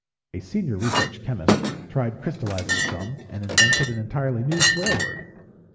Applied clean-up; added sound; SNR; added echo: none; Chink, clink; -2 dB; reverberation time 2.5 s.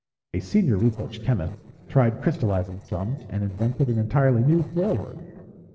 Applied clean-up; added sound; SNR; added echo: neural separator model SepFormer DNS4.